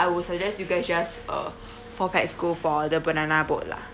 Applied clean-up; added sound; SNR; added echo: none; none; none; none.